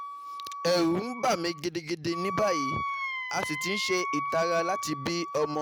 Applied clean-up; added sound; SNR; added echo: none; Wind instrument, woodwind instrument; 5 dB; none.